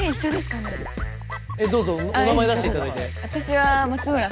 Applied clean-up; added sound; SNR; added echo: none; none; none; none.